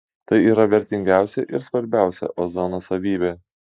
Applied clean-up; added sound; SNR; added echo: neural mask model Resemble Enhance denoiser.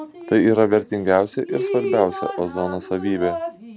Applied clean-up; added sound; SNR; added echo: none; Drip; 8 dB; none.